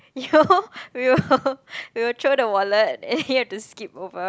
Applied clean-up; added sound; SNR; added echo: none; none; none; none.